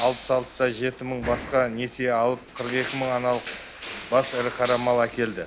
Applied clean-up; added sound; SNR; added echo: none; Crushing; 9 dB; none.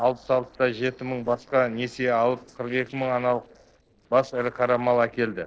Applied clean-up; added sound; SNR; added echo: neural separator model SepFormer DNS4.